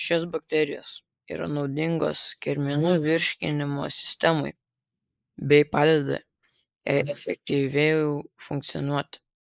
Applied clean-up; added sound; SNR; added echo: neural mask model Resemble Enhance denoiser.